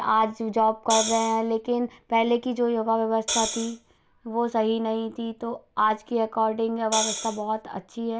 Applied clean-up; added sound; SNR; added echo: none; Hi-hat; 5 dB; none.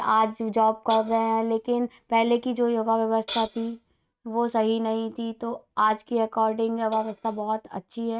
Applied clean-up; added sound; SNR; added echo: neural mask model RNNoise.